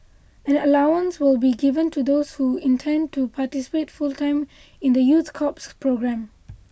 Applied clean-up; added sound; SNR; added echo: none; none; none; none.